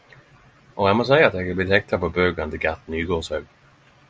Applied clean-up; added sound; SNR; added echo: none; none; none; none.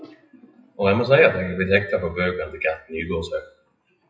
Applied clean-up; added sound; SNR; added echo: classical method WPE with log-MMSE.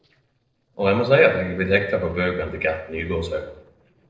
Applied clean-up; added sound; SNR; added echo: neural separator model SepFormer DNS4.